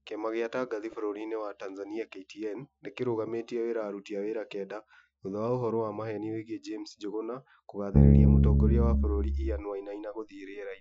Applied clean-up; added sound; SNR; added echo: classical method Wiener filter.